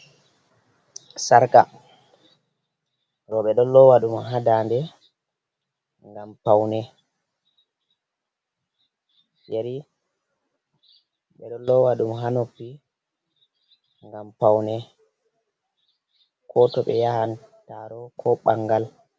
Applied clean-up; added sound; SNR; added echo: none; none; none; none.